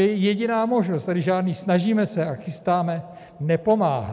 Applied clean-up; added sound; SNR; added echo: none; none; none; none.